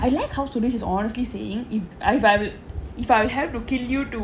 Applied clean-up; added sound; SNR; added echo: none; none; none; none.